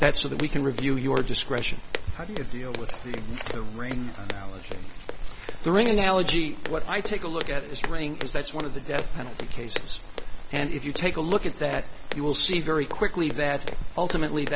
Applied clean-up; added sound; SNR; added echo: none; Walk, footsteps; 0 dB; none.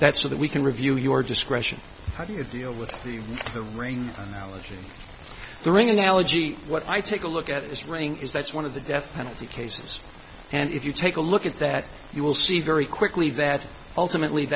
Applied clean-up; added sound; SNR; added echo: none; none; none; none.